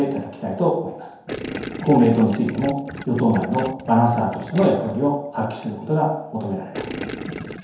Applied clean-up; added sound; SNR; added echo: none; Gurgling; 13 dB; reverberation time 0.9 s.